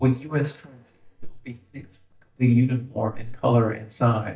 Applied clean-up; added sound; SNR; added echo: neural mask model DeepFilterNet 3.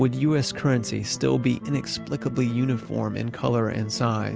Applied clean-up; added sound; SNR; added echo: none; none; none; none.